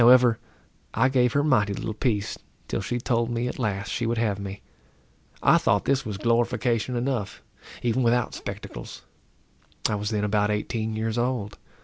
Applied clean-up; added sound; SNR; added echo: none; none; none; none.